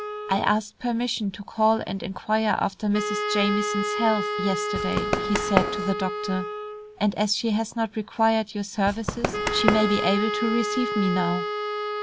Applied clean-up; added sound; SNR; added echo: none; Wind instrument, woodwind instrument + Run; 3 dB; none.